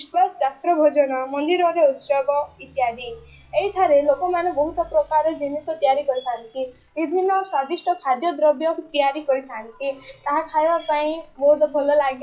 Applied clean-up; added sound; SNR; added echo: classical method WPE with log-MMSE.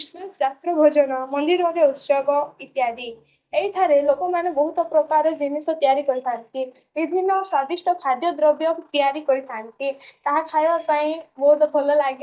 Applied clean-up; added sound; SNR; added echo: neural mask model DeepFilterNet 3.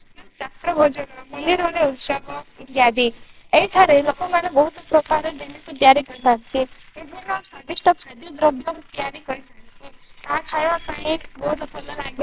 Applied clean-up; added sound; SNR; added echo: neural separator model SepFormer WHAMR!.